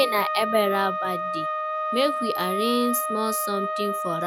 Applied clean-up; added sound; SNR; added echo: none; Wind instrument, woodwind instrument; 1 dB; none.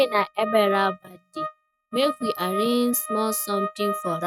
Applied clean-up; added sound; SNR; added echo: neural mask model RNNoise.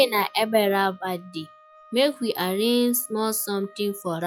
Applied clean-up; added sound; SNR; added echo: classical method log-MMSE.